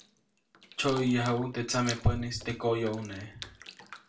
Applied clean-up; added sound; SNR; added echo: none; Bathtub (filling or washing); 16 dB; reverberation time 0.3 s.